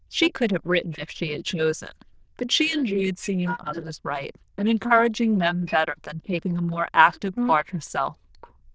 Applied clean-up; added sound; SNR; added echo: neural diffusion model UNIVERSE++.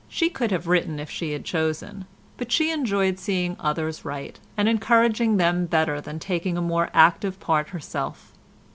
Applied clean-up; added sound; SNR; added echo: none; none; none; none.